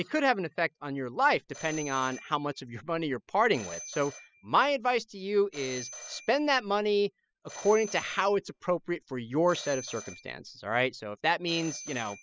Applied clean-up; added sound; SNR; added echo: classical method spectral subtraction.